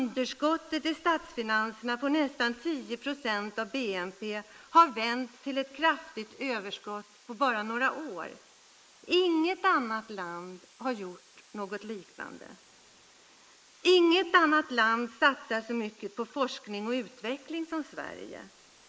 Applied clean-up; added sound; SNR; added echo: neural mask model Resemble Enhance denoiser.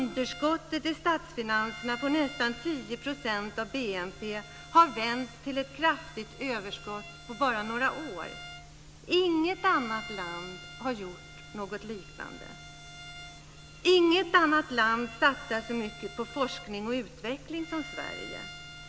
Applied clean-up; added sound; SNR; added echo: none; Bowed string instrument; 17 dB; none.